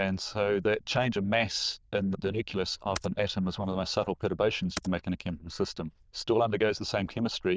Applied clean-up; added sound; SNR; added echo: neural diffusion model UNIVERSE++.